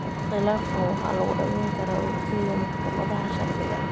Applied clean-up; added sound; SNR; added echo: none; Vehicle; -1 dB; none.